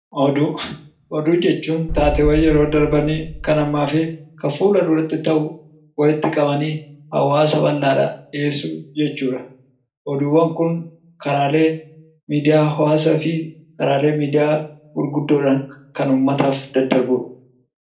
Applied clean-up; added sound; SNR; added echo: none; Boom; 7 dB; reverberation time 0.4 s.